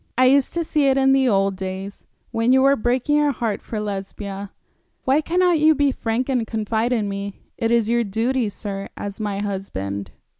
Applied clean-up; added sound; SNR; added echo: none; none; none; none.